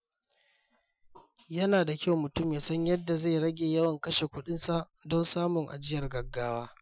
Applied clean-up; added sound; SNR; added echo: classical method Wiener filter.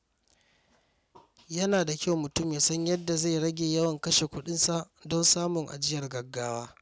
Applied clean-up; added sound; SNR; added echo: none; none; none; none.